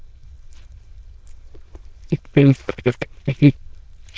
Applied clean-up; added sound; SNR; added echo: neural diffusion model UNIVERSE++.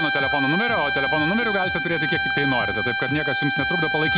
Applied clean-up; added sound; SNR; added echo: none; Bowed string instrument; -2 dB; none.